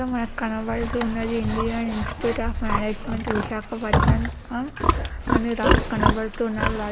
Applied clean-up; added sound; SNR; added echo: none; Livestock, farm animals, working animals; -2 dB; none.